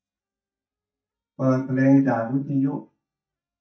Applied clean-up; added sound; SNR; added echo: neural mask model DeepFilterNet 3.